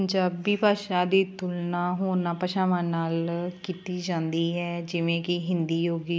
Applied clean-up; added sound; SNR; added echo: none; none; none; none.